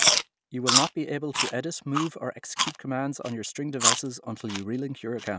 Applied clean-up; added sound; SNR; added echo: none; Chewing, mastication; -3 dB; none.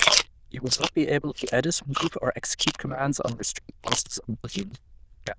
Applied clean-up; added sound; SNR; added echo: neural diffusion model UNIVERSE++.